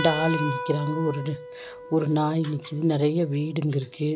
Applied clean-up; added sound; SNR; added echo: none; Keyboard (musical); 10 dB; none.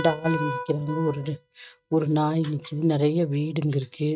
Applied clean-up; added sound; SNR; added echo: neural mask model RNNoise.